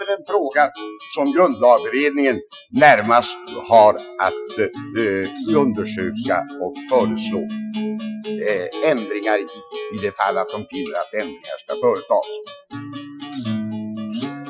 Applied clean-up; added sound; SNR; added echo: classical method Wiener filter.